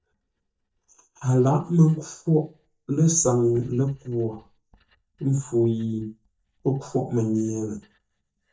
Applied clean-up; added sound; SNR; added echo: neural mask model DeepFilterNet 3.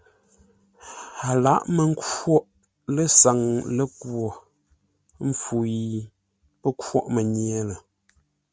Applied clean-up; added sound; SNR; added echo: none; none; none; none.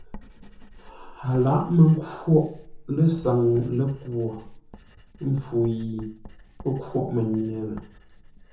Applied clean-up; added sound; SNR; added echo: none; Writing; 19 dB; reverberation time 0.6 s.